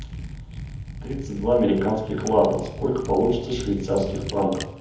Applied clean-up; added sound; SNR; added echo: none; Liquid; 10 dB; reverberation time 1.0 s.